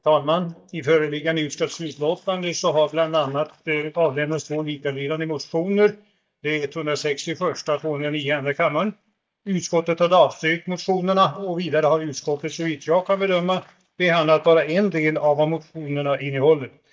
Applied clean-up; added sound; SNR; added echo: neural mask model DeepFilterNet 3.